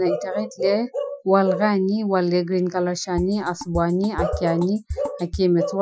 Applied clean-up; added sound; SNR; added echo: classical method Wiener filter.